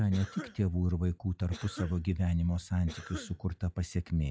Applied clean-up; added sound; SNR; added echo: classical method log-MMSE.